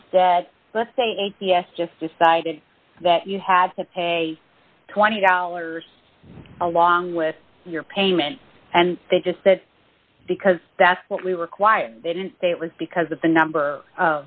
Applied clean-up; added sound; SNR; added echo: none; none; none; none.